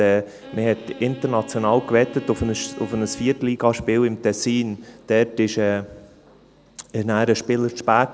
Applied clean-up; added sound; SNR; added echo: none; Bowed string instrument; 17 dB; none.